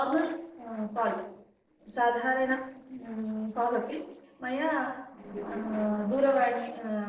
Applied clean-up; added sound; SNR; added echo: neural separator model SepFormer DNS4.